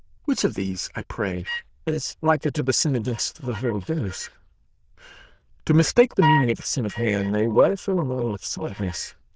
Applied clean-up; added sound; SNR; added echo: neural diffusion model UNIVERSE++.